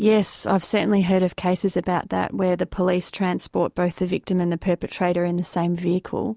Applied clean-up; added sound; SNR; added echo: none; none; none; none.